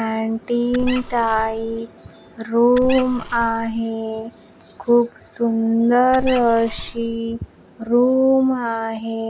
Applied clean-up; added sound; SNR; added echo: none; Squeak; 10 dB; none.